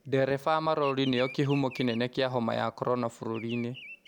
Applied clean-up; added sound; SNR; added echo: none; Bird vocalization, bird call, bird song; 18 dB; none.